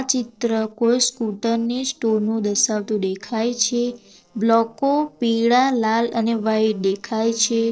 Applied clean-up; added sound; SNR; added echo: neural separator model SepFormer DNS4.